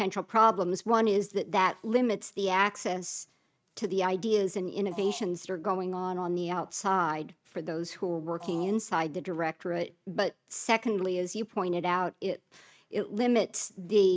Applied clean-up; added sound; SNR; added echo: neural mask model RNNoise.